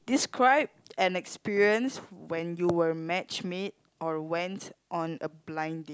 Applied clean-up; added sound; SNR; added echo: none; none; none; none.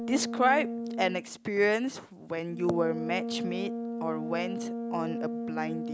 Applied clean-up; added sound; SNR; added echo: none; Brass instrument; 5 dB; none.